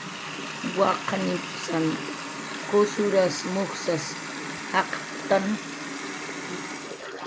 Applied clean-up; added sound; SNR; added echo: none; Water tap, faucet; 6 dB; none.